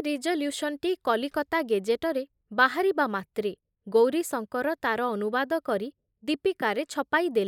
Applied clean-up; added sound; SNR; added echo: neural mask model Resemble Enhance denoiser.